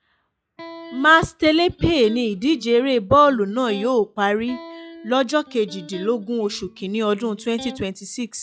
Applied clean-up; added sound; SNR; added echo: classical method log-MMSE.